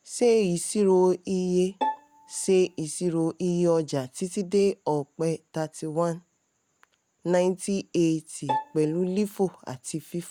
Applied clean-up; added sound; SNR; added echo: none; Bowed string instrument; 8 dB; none.